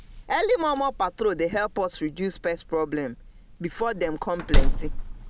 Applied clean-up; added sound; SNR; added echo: none; Slam; -1 dB; none.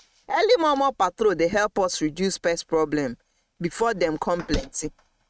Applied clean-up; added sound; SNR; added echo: neural mask model RNNoise.